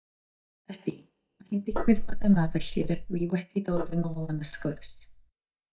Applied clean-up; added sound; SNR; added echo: neural mask model DeepFilterNet 3.